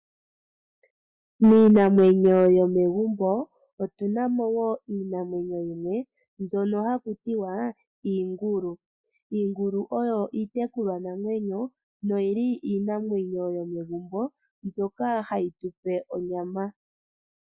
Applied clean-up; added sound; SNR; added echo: none; none; none; none.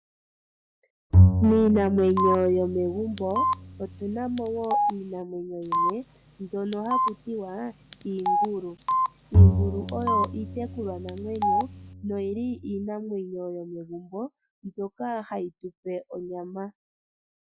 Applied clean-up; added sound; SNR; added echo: none; Bowed string instrument + Telephone; -4 dB; none.